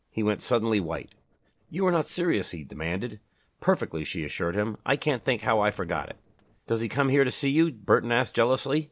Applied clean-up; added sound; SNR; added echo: neural separator model SepFormer DNS4.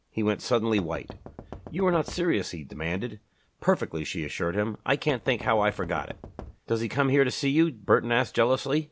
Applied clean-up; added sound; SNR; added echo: none; Knock; 15 dB; none.